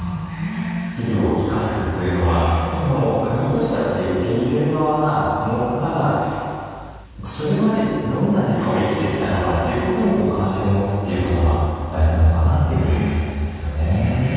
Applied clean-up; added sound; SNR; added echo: none; none; none; reverberation time 2.1 s.